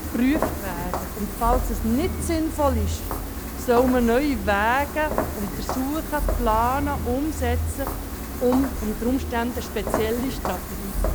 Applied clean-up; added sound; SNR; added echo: none; Walk, footsteps; 3 dB; none.